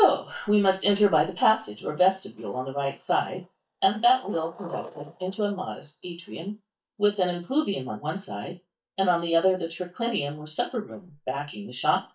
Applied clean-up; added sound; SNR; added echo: neural mask model DeepFilterNet 3.